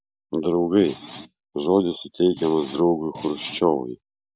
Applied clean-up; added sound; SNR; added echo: none; Screech; 18 dB; none.